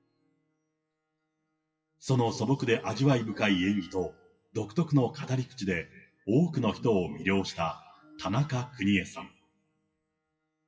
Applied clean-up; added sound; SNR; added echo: classical method WPE with log-MMSE.